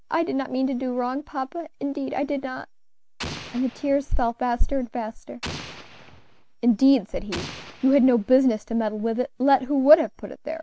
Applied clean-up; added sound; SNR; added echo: none; Explosion; 14 dB; none.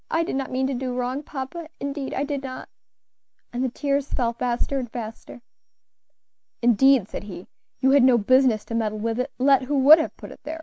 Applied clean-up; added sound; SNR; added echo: none; none; none; none.